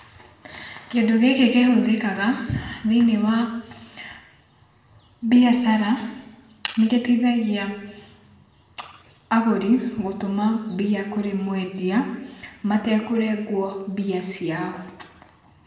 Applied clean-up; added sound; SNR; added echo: none; none; none; reverberation time 0.9 s.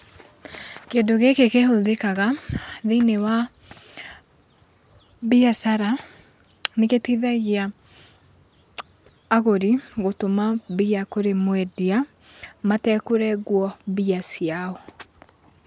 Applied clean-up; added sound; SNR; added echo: none; none; none; none.